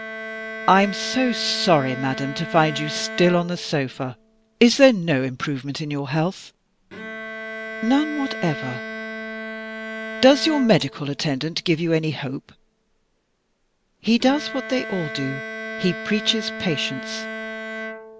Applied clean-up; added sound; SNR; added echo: none; Bowed string instrument; 11 dB; none.